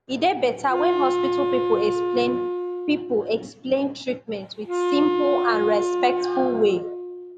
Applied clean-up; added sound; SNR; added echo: none; Wind instrument, woodwind instrument; 1 dB; none.